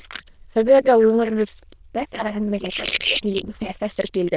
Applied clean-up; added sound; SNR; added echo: neural diffusion model UNIVERSE++.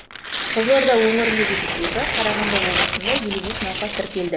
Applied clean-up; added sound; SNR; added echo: none; Tearing; 1 dB; none.